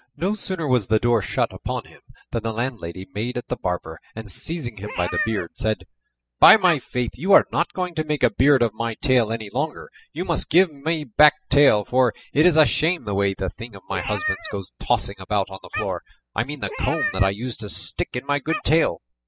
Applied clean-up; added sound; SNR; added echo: classical method spectral subtraction.